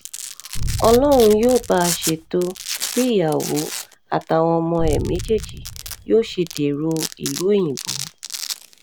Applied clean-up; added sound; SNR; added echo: none; Domestic sounds, home sounds + Boom; 8 dB; none.